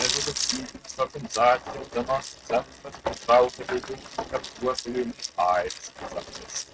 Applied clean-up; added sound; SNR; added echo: neural mask model RNNoise.